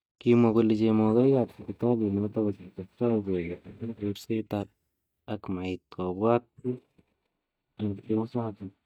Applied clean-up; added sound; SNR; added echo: neural mask model DeepFilterNet 3.